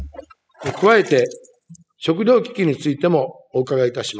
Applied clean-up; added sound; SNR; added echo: classical method spectral subtraction.